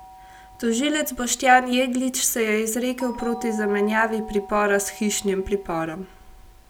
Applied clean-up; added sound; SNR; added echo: none; Doorbell; 19 dB; none.